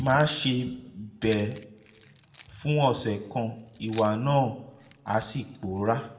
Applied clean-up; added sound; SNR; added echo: none; Keys jangling; 17 dB; reverberation time 0.6 s.